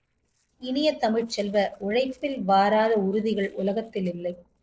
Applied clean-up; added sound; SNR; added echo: neural separator model SepFormer DNS4.